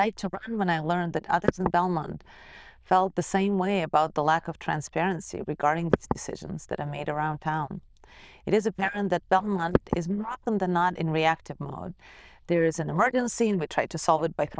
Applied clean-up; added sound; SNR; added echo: neural diffusion model UNIVERSE++.